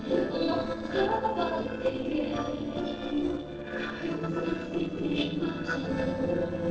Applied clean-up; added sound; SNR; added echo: neural separator model SepFormer DNS4.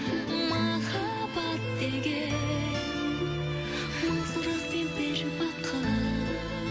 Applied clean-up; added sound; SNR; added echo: none; none; none; none.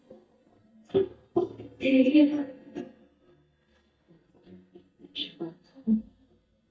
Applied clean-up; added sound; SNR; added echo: neural mask model DeepFilterNet 3.